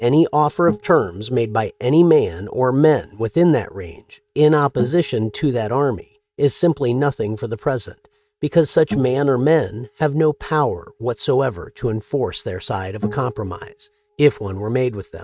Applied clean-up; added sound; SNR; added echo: neural mask model RNNoise.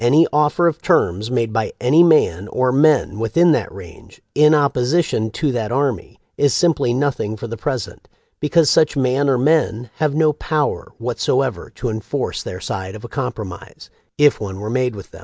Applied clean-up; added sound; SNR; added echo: none; none; none; none.